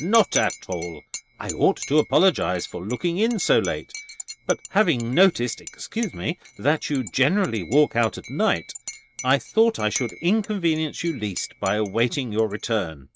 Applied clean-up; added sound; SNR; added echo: neural mask model RNNoise.